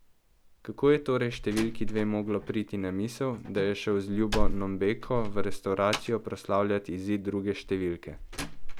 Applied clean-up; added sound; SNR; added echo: none; Slam; 3 dB; none.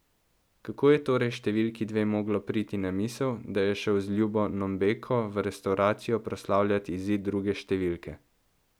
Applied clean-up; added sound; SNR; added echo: none; none; none; none.